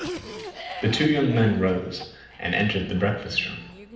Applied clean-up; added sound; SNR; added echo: none; Cough; 14 dB; reverberation time 0.8 s.